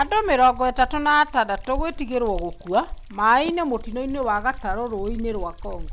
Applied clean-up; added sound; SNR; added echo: none; Liquid; 10 dB; none.